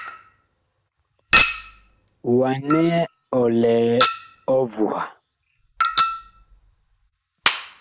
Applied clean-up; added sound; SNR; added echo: none; Chink, clink; -3 dB; none.